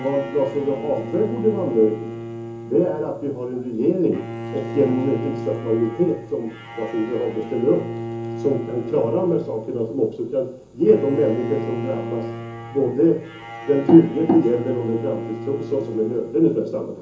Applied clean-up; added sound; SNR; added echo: none; Bowed string instrument; 10 dB; reverberation time 0.7 s.